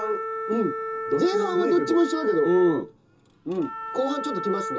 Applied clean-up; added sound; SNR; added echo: none; Wind instrument, woodwind instrument; 7 dB; reverberation time 0.2 s.